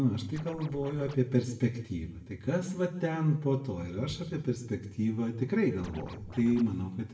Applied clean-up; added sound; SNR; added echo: none; Scratching (performance technique); 17 dB; reverberation time 0.7 s.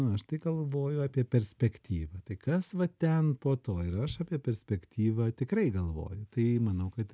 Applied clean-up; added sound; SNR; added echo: none; none; none; none.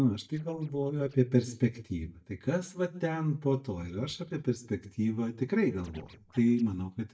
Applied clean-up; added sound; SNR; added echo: neural mask model DeepFilterNet 3.